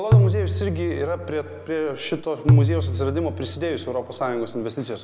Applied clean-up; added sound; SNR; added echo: none; Tabla; -4 dB; none.